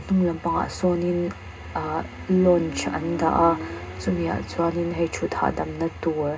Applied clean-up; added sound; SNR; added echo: none; Motorcycle; 16 dB; reverberation time 0.2 s.